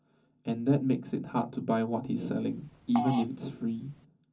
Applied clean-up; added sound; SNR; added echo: none; Fart; 9 dB; reverberation time 0.3 s.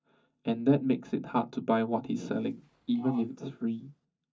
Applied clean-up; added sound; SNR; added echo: neural mask model DeepFilterNet 3.